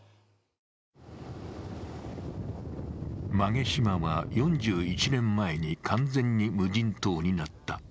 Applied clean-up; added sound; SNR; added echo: none; none; none; none.